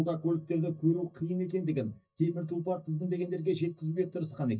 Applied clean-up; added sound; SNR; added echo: neural mask model DeepFilterNet 3.